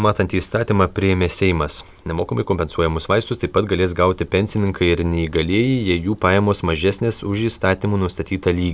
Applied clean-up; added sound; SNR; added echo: none; none; none; none.